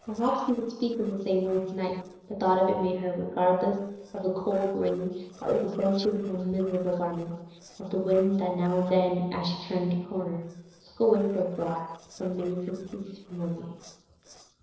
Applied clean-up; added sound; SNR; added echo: neural separator model SepFormer DNS4.